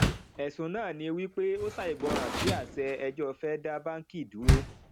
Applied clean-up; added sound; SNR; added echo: none; Door; -1 dB; none.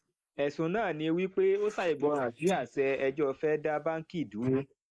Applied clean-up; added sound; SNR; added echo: neural mask model Resemble Enhance denoiser.